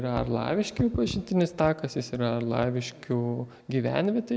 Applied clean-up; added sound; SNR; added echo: none; none; none; none.